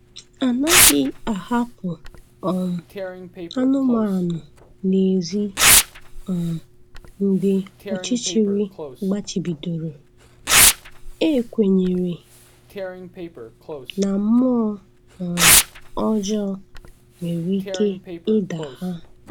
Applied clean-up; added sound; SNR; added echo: none; Tearing; 1 dB; none.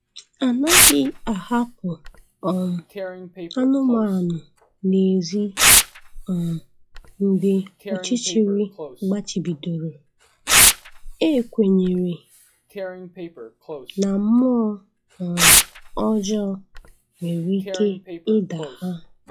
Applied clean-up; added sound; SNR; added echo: classical method log-MMSE.